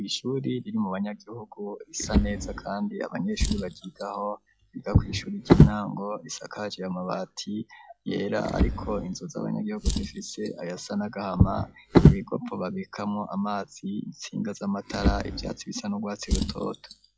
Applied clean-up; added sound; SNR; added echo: classical method log-MMSE.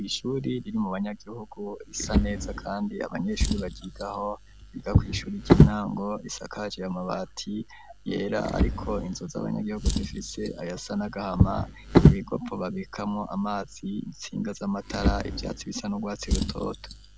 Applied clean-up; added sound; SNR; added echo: none; Drawer open or close; -4 dB; none.